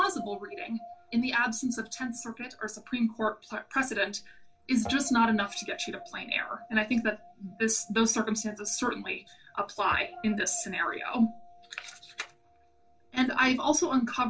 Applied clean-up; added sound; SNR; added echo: none; Guitar; 19 dB; reverberation time 0.2 s.